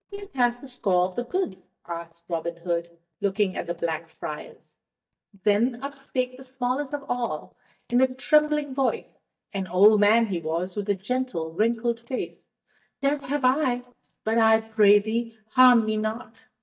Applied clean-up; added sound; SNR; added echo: neural mask model DeepFilterNet 3.